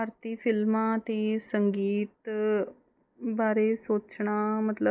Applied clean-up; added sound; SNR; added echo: none; none; none; none.